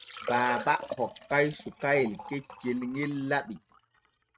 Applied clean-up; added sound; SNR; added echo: neural mask model RNNoise.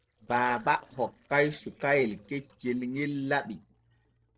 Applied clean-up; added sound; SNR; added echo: neural separator model SepFormer DNS4.